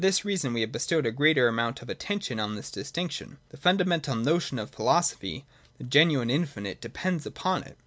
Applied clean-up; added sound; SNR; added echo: none; none; none; none.